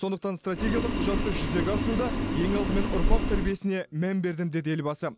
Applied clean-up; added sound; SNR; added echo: none; Boiling; -3 dB; none.